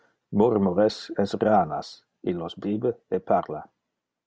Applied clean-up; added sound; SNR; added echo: none; none; none; none.